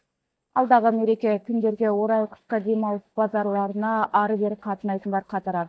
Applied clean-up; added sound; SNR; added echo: neural mask model DeepFilterNet 3.